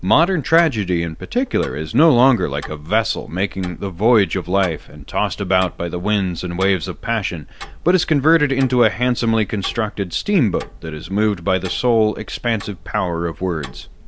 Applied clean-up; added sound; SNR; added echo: none; Tick-tock; 17 dB; none.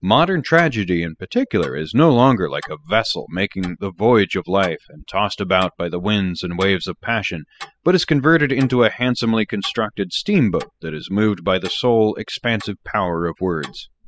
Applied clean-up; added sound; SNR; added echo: classical method spectral subtraction.